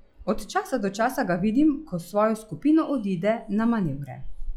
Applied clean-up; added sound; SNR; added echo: classical method log-MMSE.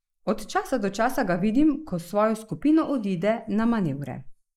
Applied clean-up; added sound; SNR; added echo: neural mask model Resemble Enhance denoiser.